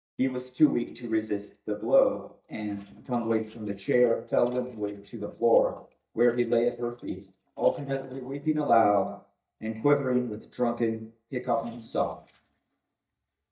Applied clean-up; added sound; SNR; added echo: neural mask model DeepFilterNet 3.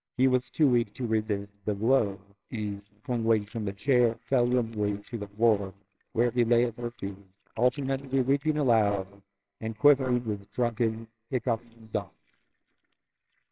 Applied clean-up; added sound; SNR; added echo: neural separator model SepFormer WHAMR!.